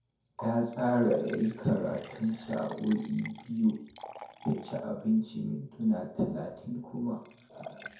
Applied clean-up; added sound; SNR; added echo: none; Liquid; 19 dB; reverberation time 0.6 s.